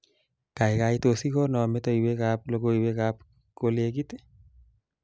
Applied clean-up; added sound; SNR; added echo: none; none; none; none.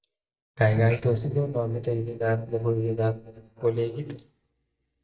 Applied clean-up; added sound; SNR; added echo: neural mask model DeepFilterNet 3.